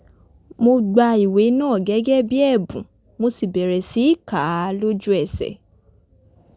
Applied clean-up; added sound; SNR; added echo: none; none; none; none.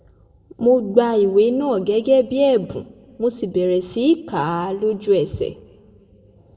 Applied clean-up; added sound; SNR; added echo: none; none; none; reverberation time 1.2 s.